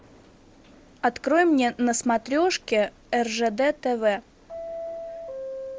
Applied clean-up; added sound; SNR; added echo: none; Subway, metro, underground; 15 dB; none.